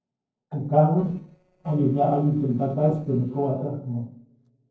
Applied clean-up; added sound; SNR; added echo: neural separator model SepFormer DNS4.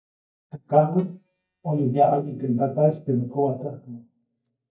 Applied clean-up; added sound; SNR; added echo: neural mask model DeepFilterNet 3.